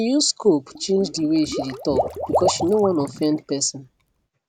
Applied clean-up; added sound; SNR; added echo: none; Water / Liquid; 6 dB; none.